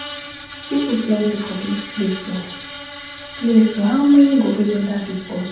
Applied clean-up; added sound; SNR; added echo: none; Screech; 15 dB; reverberation time 0.8 s.